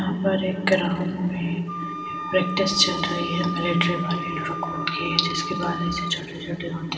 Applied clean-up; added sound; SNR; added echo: none; Wind instrument, woodwind instrument; 8 dB; reverberation time 2.4 s.